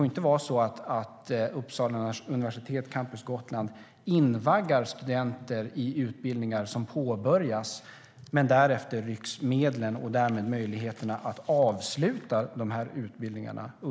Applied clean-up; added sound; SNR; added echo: none; none; none; none.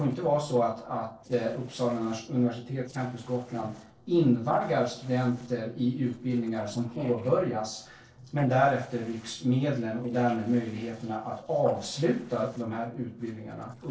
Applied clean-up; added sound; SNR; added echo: neural separator model SepFormer DNS4.